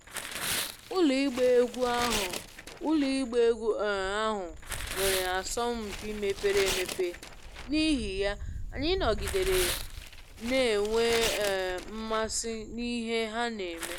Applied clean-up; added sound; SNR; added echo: none; Wind + Tearing; 7 dB; none.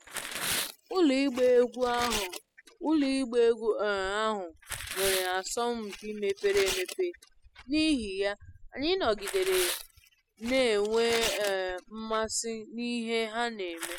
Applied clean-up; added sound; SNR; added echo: classical method spectral subtraction.